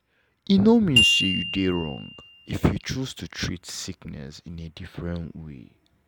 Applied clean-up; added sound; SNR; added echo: none; Glockenspiel; 2 dB; none.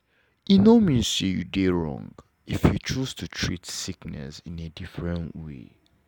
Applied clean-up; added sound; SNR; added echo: none; none; none; none.